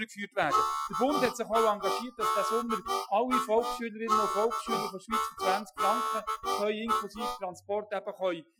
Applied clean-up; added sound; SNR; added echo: classical method Wiener filter.